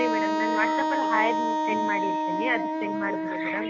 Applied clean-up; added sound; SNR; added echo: none; Wind instrument, woodwind instrument; -4 dB; none.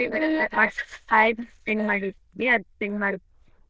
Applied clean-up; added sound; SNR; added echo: neural diffusion model UNIVERSE++.